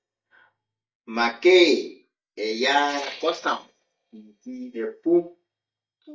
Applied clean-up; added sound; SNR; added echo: neural mask model DeepFilterNet 3.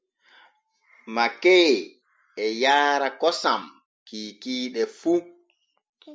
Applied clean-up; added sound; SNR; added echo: none; none; none; none.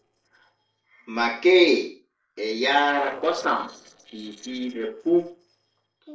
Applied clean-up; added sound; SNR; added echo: neural separator model SepFormer DNS4.